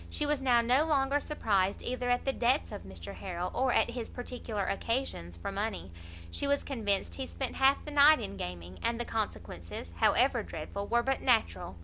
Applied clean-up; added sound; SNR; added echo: none; none; none; none.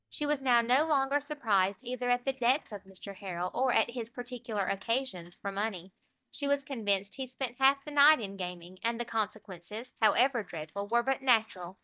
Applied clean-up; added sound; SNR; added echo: neural mask model DeepFilterNet 3.